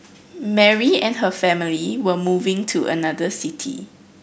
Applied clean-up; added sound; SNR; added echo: none; none; none; none.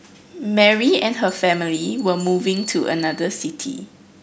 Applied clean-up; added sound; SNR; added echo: none; Bell; 19 dB; none.